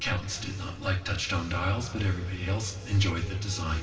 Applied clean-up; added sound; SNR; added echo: none; none; none; reverberation time 2.2 s.